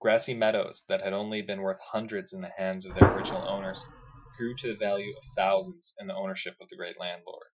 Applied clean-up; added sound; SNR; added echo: classical method Wiener filter.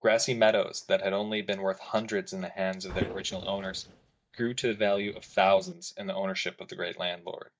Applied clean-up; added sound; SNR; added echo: neural mask model DeepFilterNet 3.